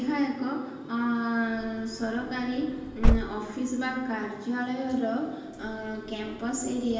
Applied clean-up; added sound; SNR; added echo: none; Slam / Car; 3 dB; reverberation time 1.0 s.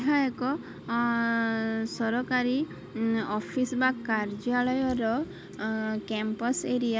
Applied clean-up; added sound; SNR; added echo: none; none; none; none.